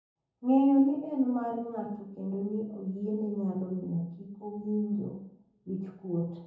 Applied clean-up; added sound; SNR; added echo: none; none; none; reverberation time 0.7 s.